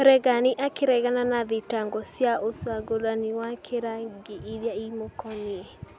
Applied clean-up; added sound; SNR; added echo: none; none; none; none.